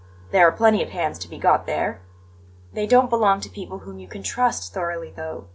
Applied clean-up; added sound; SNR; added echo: none; none; none; none.